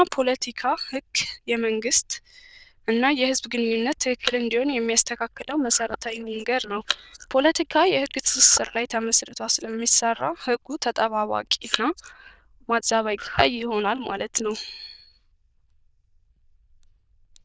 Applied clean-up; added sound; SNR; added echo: neural diffusion model UNIVERSE++.